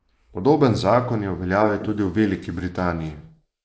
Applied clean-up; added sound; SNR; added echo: neural mask model Resemble Enhance denoiser.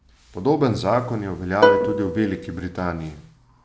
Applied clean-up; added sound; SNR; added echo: none; Plucked string instrument; -2 dB; none.